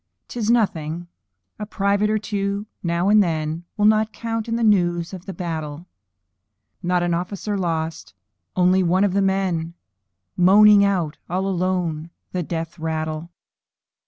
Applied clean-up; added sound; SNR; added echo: none; none; none; none.